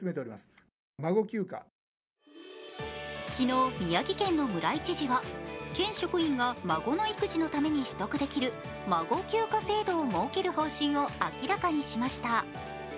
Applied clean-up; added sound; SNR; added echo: none; none; none; none.